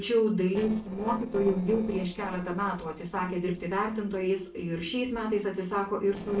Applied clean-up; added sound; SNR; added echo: neural separator model SepFormer DNS4.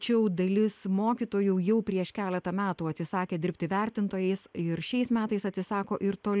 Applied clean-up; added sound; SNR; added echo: none; none; none; none.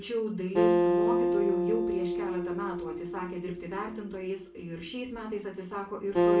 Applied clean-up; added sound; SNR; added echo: none; Acoustic guitar; -5 dB; reverberation time 0.4 s.